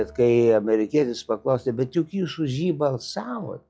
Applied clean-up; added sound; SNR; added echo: classical method log-MMSE.